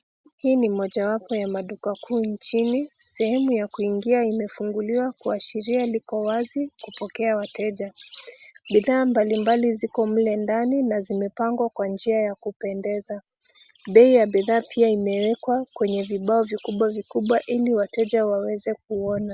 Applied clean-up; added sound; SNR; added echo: none; none; none; none.